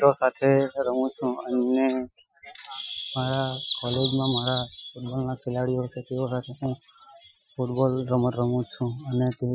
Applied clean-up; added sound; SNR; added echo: classical method Wiener filter.